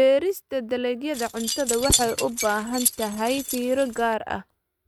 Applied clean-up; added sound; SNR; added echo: neural mask model RNNoise.